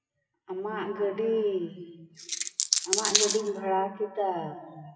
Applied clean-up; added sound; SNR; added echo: classical method WPE with log-MMSE.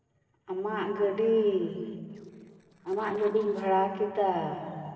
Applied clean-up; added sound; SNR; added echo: neural separator model SepFormer DNS4.